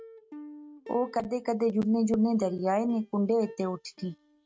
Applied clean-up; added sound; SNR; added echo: neural mask model RNNoise.